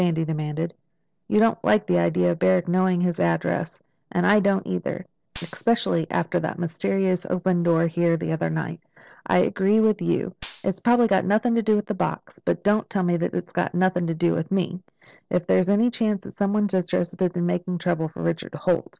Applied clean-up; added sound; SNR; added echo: neural separator model SepFormer DNS4.